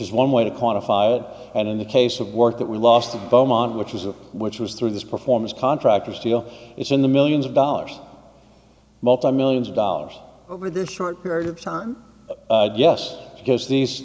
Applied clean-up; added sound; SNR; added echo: none; none; none; none.